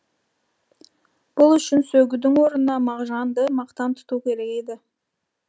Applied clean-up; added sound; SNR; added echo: none; none; none; none.